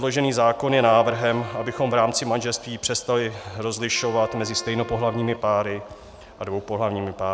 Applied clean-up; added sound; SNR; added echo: none; Wind instrument, woodwind instrument; 18 dB; none.